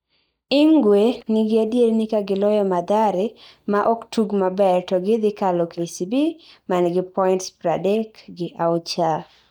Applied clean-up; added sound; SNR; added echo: neural mask model DeepFilterNet 3.